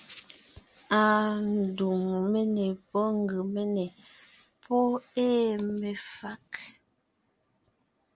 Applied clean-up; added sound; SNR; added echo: none; none; none; none.